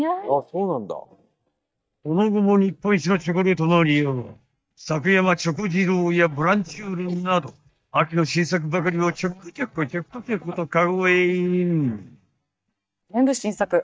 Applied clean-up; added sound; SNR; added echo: neural mask model DeepFilterNet 3.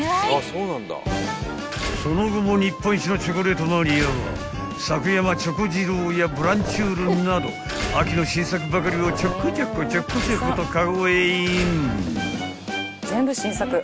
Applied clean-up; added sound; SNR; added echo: none; Growling; 10 dB; none.